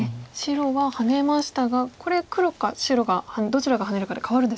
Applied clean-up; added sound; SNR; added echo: none; none; none; none.